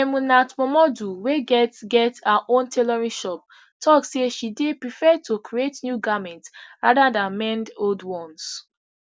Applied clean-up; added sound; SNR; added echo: none; none; none; none.